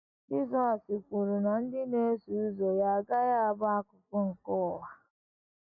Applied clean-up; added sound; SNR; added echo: none; none; none; none.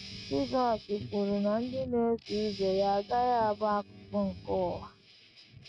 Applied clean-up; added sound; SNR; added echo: neural mask model RNNoise.